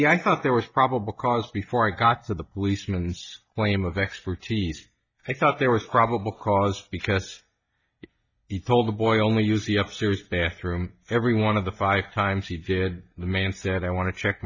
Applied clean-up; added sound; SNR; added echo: neural mask model DeepFilterNet 3.